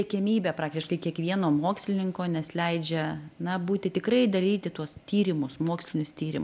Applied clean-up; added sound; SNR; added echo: none; none; none; none.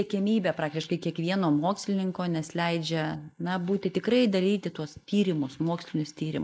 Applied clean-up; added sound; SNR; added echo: neural mask model Resemble Enhance denoiser.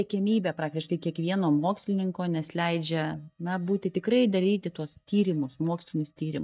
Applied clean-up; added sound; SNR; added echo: neural mask model DeepFilterNet 3.